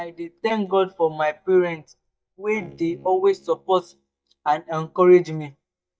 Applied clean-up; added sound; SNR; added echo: neural mask model DeepFilterNet 3.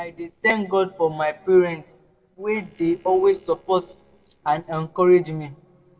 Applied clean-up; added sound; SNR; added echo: neural separator model SepFormer DNS4.